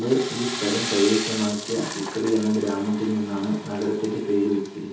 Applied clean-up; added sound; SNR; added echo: none; Toilet flush / Water; 9 dB; reverberation time 0.6 s.